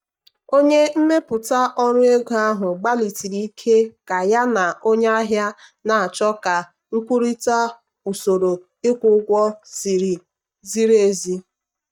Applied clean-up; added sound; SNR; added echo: neural mask model DeepFilterNet 3.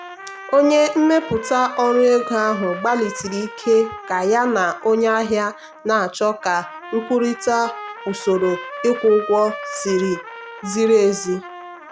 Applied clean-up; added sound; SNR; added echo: none; Trumpet; 14 dB; none.